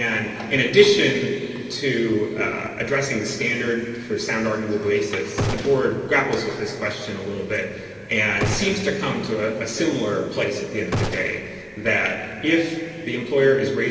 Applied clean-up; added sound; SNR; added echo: none; Gunshot, gunfire; 8 dB; reverberation time 2.5 s.